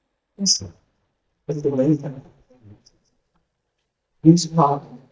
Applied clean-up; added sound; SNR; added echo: neural mask model DeepFilterNet 3.